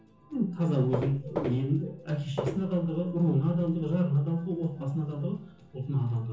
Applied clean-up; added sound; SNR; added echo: none; Walk, footsteps; 4 dB; reverberation time 0.7 s.